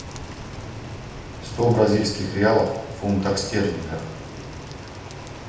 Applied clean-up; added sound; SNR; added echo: none; Rain; 11 dB; reverberation time 0.8 s.